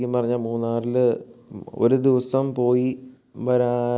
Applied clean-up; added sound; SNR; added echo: none; none; none; none.